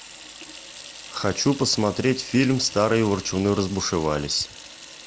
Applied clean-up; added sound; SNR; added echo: none; Sink (filling or washing) / Water tap, faucet; 17 dB; none.